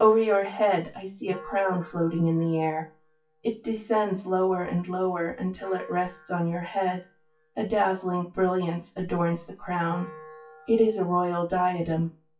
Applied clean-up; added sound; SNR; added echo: classical method WPE with log-MMSE.